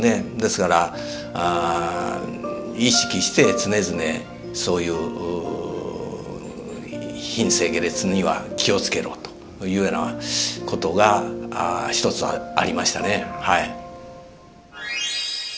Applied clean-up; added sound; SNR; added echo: none; none; none; none.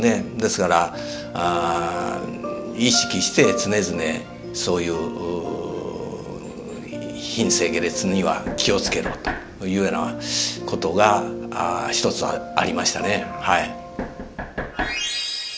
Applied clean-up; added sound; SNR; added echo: none; Knock; 8 dB; none.